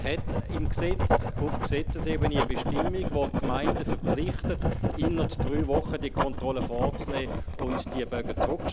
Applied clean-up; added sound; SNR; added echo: none; Writing; -4 dB; none.